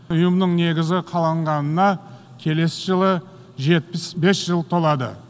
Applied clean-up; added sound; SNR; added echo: none; none; none; none.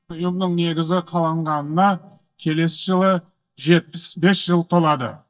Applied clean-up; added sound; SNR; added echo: neural mask model DeepFilterNet 3.